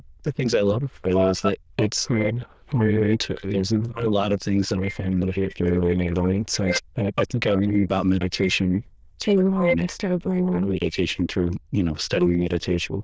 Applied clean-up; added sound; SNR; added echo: neural diffusion model UNIVERSE++.